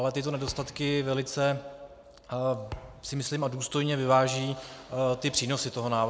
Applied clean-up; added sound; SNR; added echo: none; Thump, thud; 19 dB; none.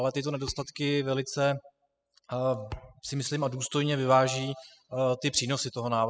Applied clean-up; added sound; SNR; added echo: classical method spectral subtraction.